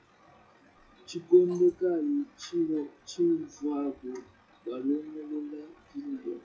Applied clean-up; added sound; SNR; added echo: classical method WPE with log-MMSE.